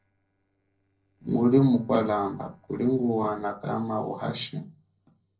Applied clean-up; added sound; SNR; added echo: neural separator model SepFormer DNS4.